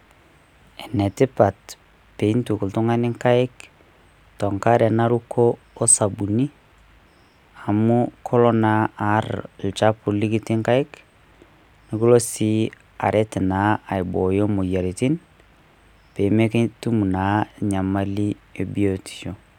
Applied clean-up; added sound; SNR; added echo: none; none; none; none.